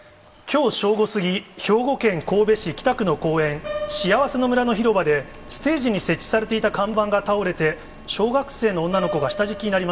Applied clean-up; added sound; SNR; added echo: none; Piano; 16 dB; none.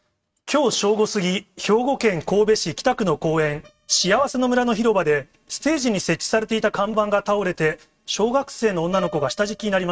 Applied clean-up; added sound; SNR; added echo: neural mask model RNNoise.